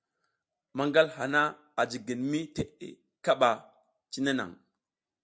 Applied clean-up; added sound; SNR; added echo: none; none; none; none.